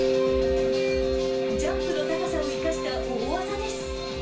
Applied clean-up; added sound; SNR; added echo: none; Mallet percussion; -4 dB; reverberation time 0.3 s.